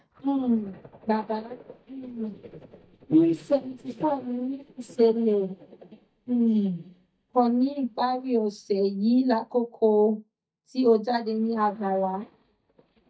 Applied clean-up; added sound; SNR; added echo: neural mask model DeepFilterNet 3.